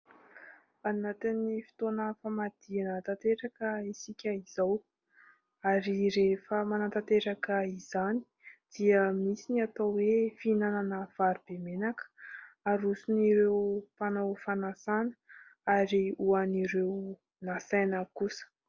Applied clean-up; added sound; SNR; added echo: none; none; none; none.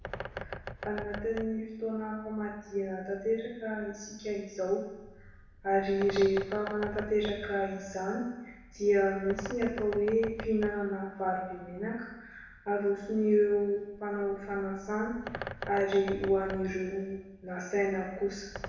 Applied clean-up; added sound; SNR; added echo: none; Bird; 14 dB; reverberation time 1.0 s.